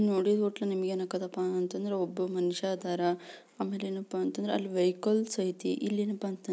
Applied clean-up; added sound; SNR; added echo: none; none; none; none.